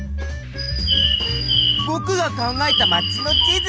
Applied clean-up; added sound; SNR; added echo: none; Bird; -3 dB; none.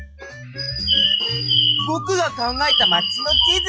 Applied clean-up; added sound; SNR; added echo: classical method log-MMSE.